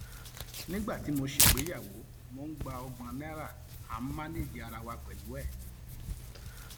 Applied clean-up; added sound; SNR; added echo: none; Tearing; -5 dB; none.